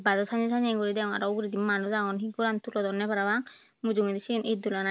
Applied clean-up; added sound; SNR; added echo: none; none; none; none.